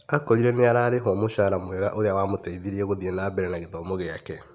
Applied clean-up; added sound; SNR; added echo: none; none; none; none.